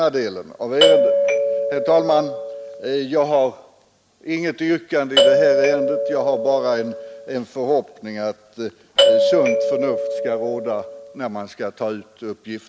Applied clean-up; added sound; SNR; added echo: none; Doorbell; -4 dB; none.